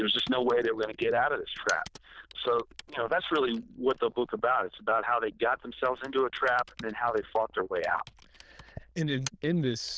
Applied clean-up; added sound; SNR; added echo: neural diffusion model UNIVERSE++.